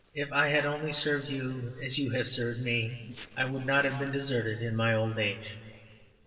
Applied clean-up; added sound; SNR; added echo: neural separator model SepFormer DNS4.